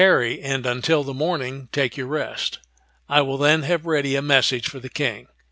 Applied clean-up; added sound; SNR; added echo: none; none; none; none.